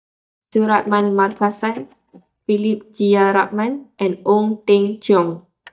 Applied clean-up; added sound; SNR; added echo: neural mask model DeepFilterNet 3.